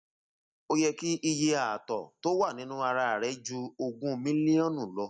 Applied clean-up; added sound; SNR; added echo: none; none; none; none.